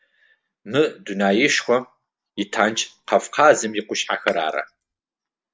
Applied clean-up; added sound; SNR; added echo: neural separator model SepFormer DNS4.